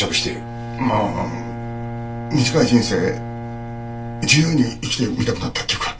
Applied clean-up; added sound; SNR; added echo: none; Bowed string instrument; 9 dB; reverberation time 0.2 s.